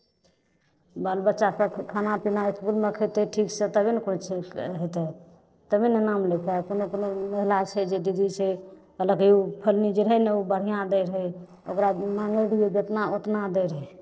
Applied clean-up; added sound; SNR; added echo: neural separator model SepFormer DNS4.